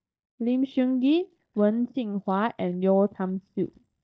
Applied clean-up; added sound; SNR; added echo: neural mask model DeepFilterNet 3.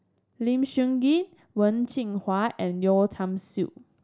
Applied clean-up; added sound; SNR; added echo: none; none; none; none.